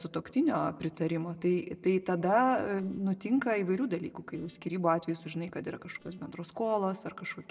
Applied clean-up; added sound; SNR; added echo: neural separator model SepFormer DNS4.